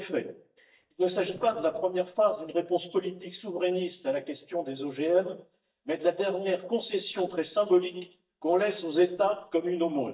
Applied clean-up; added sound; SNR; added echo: neural mask model DeepFilterNet 3.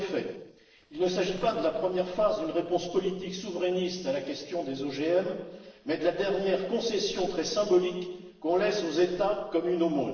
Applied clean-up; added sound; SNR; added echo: neural separator model SepFormer DNS4.